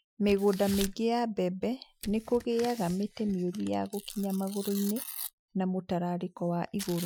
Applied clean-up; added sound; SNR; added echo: classical method Wiener filter.